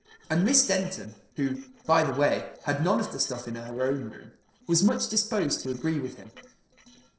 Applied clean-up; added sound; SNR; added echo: neural separator model SepFormer DNS4.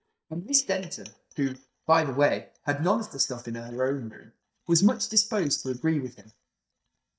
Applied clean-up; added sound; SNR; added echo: neural mask model DeepFilterNet 3.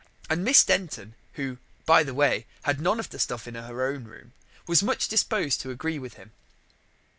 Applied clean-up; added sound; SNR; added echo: none; none; none; none.